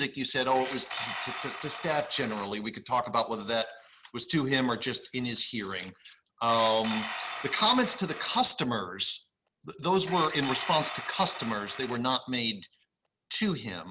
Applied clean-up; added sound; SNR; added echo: none; Tools; 9 dB; none.